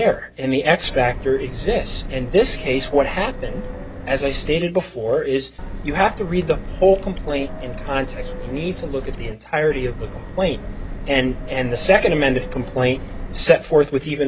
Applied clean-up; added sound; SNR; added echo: none; Subway, metro, underground; 8 dB; none.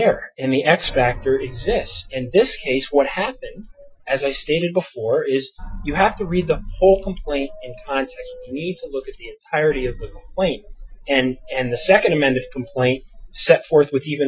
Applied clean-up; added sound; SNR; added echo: classical method Wiener filter.